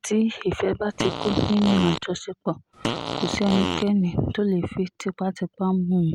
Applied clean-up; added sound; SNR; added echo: none; Fart; 4 dB; none.